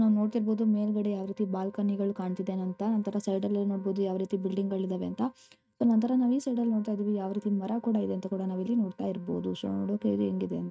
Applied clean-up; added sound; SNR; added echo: neural mask model RNNoise.